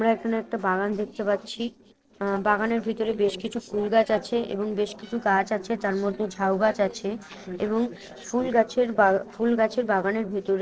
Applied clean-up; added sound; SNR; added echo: neural separator model SepFormer DNS4.